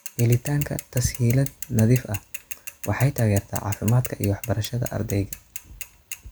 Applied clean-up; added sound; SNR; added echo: none; Mechanisms / Bicycle; 13 dB; none.